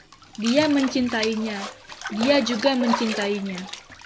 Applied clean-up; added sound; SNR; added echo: none; Bathtub (filling or washing); 9 dB; none.